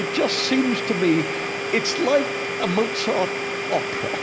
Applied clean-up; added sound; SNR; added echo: none; Domestic sounds, home sounds; 3 dB; none.